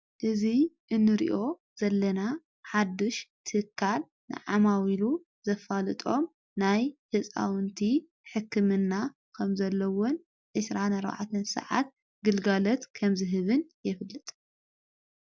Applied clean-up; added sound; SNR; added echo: none; none; none; none.